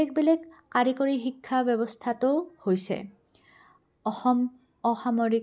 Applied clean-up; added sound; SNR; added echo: none; none; none; none.